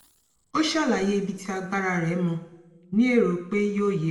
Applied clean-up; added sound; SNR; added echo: none; none; none; reverberation time 1.0 s.